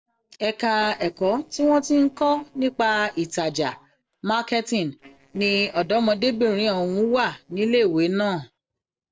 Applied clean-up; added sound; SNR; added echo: neural separator model SepFormer DNS4.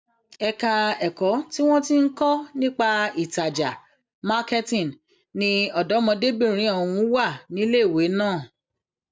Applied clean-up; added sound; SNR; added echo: none; none; none; none.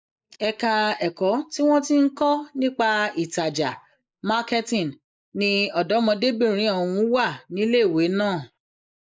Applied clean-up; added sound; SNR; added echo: neural mask model Resemble Enhance denoiser.